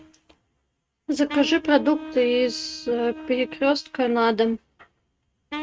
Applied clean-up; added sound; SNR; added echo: neural mask model RNNoise.